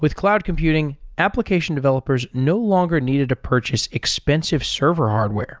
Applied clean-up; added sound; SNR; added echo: none; none; none; none.